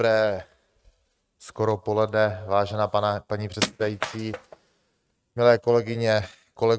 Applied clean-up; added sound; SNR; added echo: neural mask model RNNoise.